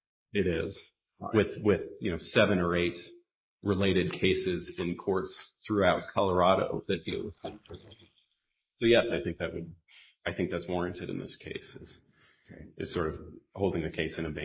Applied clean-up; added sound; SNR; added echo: neural mask model Resemble Enhance denoiser.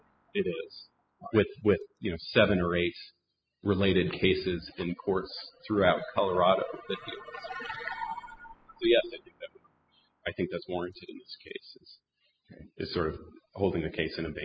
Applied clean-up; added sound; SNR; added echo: classical method spectral subtraction.